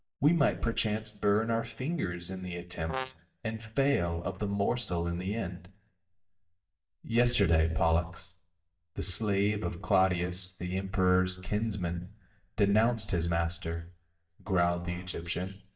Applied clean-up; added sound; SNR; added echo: neural mask model DeepFilterNet 3.